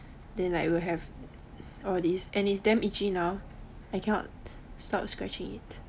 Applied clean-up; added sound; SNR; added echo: none; none; none; none.